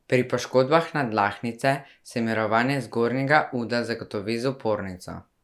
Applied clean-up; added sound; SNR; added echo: none; none; none; none.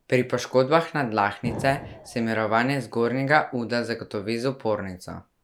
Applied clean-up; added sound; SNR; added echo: none; Explosion; 13 dB; none.